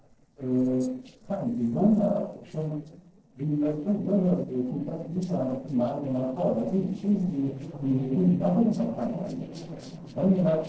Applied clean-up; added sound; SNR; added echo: neural separator model SepFormer DNS4.